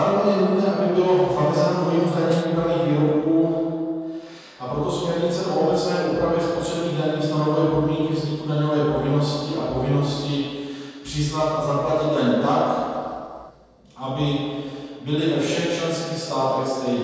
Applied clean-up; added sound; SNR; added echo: neural separator model SepFormer DNS4.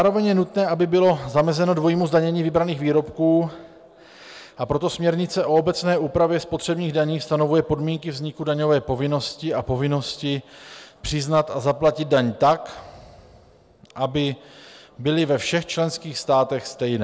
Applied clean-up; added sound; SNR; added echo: none; none; none; none.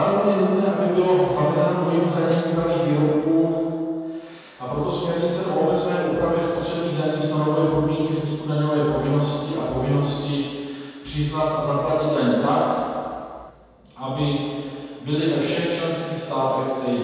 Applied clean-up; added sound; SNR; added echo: none; Snare drum; 19 dB; reverberation time 2.0 s.